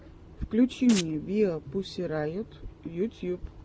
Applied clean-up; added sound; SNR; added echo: none; Domestic sounds, home sounds; 11 dB; none.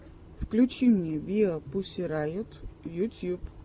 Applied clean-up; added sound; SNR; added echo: none; none; none; none.